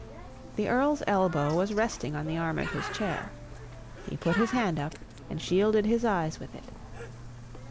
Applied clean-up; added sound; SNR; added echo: none; Bird; 11 dB; none.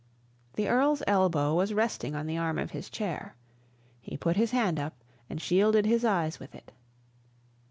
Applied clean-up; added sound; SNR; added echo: none; none; none; none.